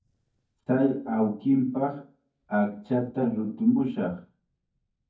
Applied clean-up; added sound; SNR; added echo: neural mask model DeepFilterNet 3.